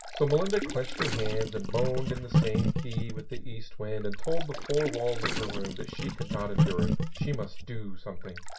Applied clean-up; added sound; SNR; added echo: none; Gurgling; 3 dB; reverberation time 0.2 s.